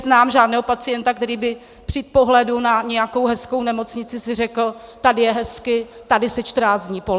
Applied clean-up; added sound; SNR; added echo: none; none; none; none.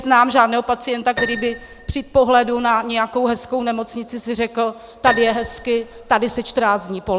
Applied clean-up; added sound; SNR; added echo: none; Piano; 12 dB; none.